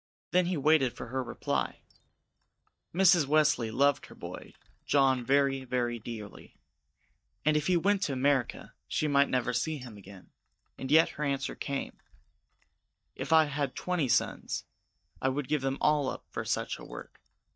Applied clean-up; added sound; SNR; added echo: neural mask model DeepFilterNet 3.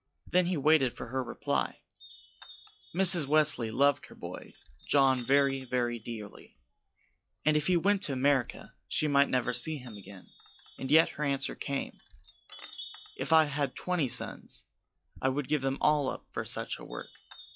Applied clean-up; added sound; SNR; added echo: classical method log-MMSE.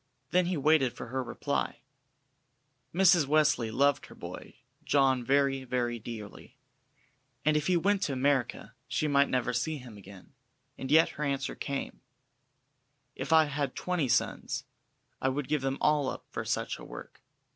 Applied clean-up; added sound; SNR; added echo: none; none; none; none.